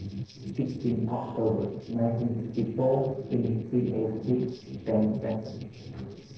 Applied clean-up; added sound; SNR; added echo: neural separator model SepFormer DNS4.